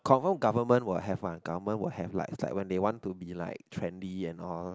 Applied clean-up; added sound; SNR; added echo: none; none; none; none.